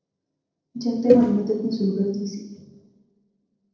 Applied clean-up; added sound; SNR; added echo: neural separator model SepFormer DNS4.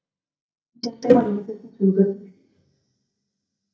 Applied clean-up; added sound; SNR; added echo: neural mask model DeepFilterNet 3.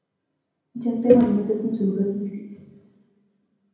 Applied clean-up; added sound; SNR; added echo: none; Cowbell; 0 dB; reverberation time 0.9 s.